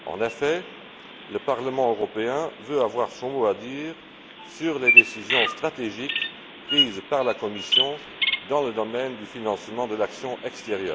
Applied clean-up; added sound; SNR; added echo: none; Bird vocalization, bird call, bird song; 0 dB; none.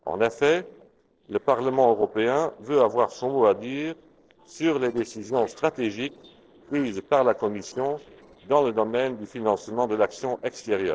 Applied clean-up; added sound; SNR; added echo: neural separator model SepFormer DNS4.